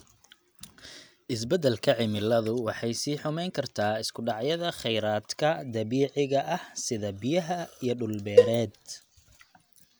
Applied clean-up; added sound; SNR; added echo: none; Cowbell; -3 dB; none.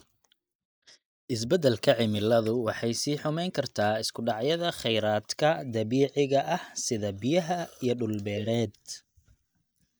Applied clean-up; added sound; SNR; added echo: neural mask model DeepFilterNet 3.